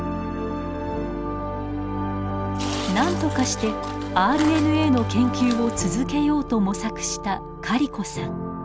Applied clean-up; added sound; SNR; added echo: none; Tearing; 15 dB; none.